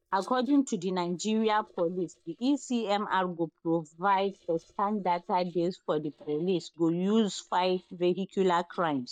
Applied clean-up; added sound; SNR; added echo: neural mask model DeepFilterNet 3.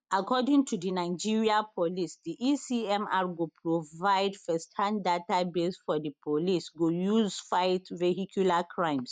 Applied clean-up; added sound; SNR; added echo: none; none; none; none.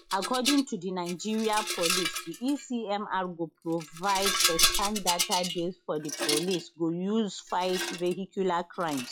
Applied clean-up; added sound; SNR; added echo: classical method log-MMSE.